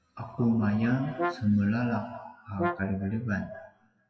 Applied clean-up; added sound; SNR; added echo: classical method WPE with log-MMSE.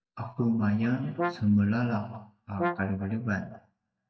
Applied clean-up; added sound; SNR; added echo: neural mask model DeepFilterNet 3.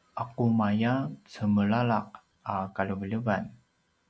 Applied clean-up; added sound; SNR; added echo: none; none; none; none.